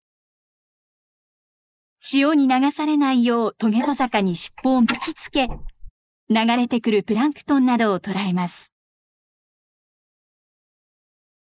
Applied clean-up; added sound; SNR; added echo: neural mask model Resemble Enhance denoiser.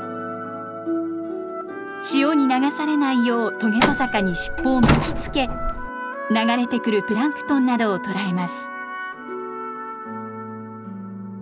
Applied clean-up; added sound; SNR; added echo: none; Truck; 0 dB; none.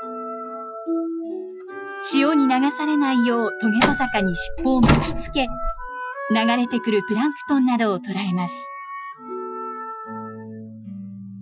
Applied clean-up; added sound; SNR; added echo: classical method Wiener filter.